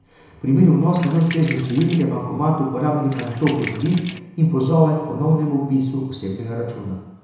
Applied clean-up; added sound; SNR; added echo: none; Sink (filling or washing); 13 dB; reverberation time 1.0 s.